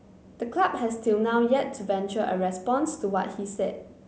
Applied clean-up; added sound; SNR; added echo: none; none; none; none.